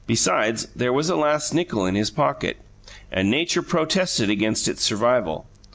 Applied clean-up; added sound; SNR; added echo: none; none; none; none.